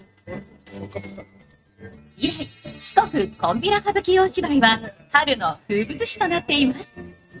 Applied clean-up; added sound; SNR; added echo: neural mask model RNNoise.